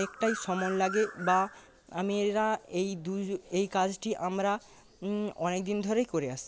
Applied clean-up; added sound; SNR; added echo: none; none; none; none.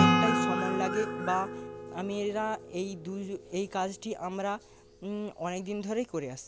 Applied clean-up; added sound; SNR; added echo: none; Acoustic guitar / Strum; -1 dB; none.